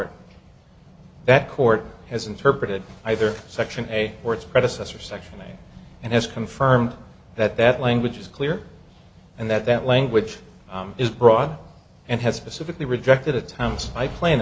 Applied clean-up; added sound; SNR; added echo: none; none; none; none.